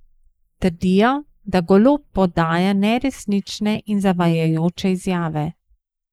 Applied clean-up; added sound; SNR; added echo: neural mask model Resemble Enhance denoiser.